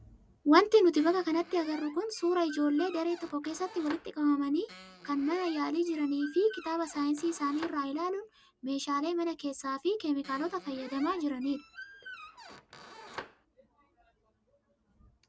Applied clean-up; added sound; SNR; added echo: none; Squeak; 17 dB; none.